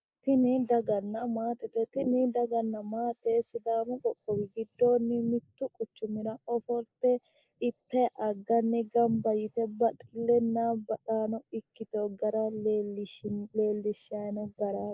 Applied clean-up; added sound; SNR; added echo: neural mask model Resemble Enhance denoiser.